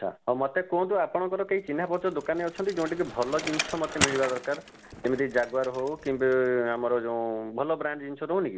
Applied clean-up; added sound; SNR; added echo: none; Bicycle; 10 dB; none.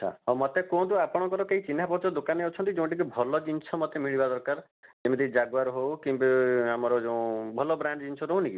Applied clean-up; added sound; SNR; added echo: none; none; none; none.